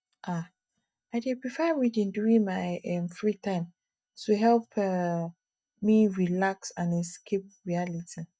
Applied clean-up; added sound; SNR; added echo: neural mask model DeepFilterNet 3.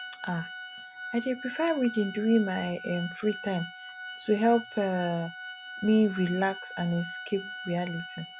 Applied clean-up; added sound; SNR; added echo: none; Organ; 12 dB; none.